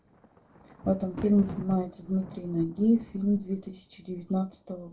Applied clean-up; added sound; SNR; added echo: none; Thunder; 16 dB; reverberation time 0.2 s.